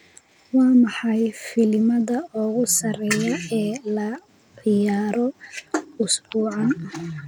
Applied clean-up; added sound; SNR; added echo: none; none; none; none.